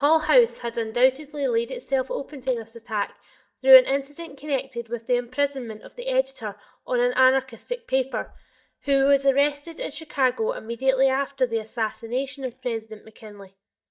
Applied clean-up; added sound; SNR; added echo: neural mask model DeepFilterNet 3.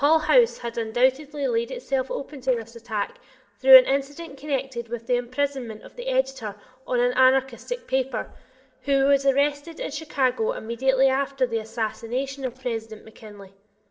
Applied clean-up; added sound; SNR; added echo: neural separator model SepFormer DNS4.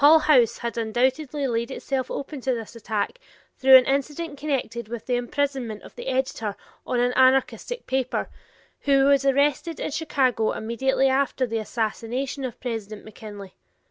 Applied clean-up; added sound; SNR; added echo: none; none; none; none.